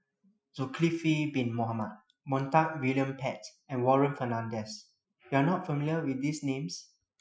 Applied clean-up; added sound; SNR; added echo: classical method Wiener filter.